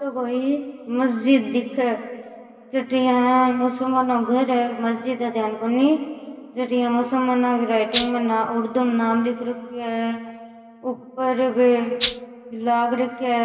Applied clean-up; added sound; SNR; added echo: none; Rattle (instrument); 5 dB; reverberation time 2.8 s.